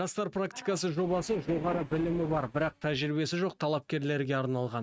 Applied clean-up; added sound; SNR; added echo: neural mask model RNNoise.